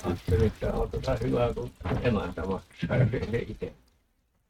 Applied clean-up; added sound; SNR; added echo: neural mask model RNNoise.